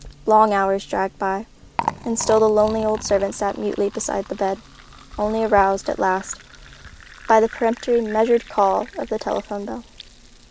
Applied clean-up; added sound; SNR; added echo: none; Liquid; 16 dB; none.